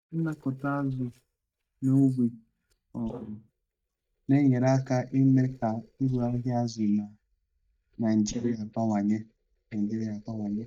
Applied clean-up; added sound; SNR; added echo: neural mask model DeepFilterNet 3.